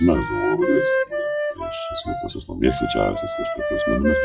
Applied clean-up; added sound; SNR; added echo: classical method WPE with log-MMSE.